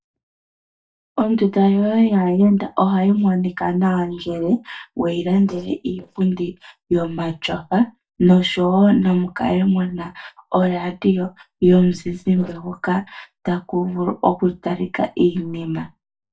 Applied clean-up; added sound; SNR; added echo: neural mask model DeepFilterNet 3.